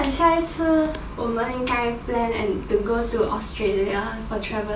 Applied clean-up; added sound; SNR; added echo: none; none; none; none.